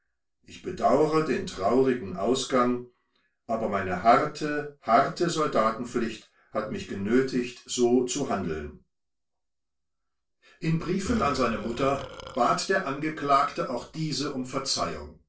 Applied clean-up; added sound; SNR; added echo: neural separator model SepFormer DNS4.